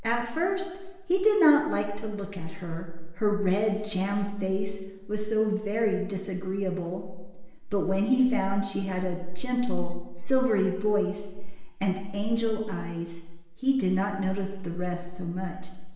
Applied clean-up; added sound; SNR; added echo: none; none; none; reverberation time 1.0 s.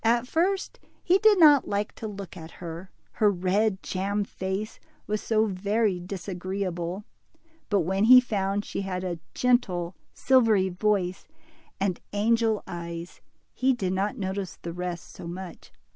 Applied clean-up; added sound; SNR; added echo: none; none; none; none.